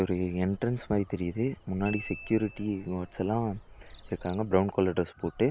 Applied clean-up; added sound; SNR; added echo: none; Bird + Glockenspiel; 18 dB; none.